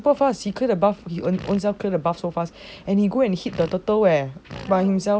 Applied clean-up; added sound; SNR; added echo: none; Fart; 17 dB; none.